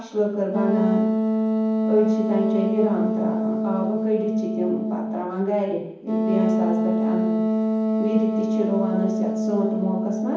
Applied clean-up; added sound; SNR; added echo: none; Wind instrument, woodwind instrument; -3 dB; reverberation time 1.2 s.